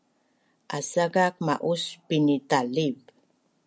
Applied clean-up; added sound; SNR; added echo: none; none; none; none.